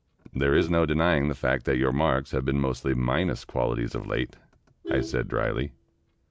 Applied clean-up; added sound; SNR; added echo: none; Vehicle horn, car horn, honking; 14 dB; none.